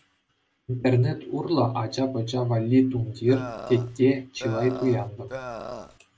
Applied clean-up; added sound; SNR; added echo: none; Burping, eructation; 11 dB; none.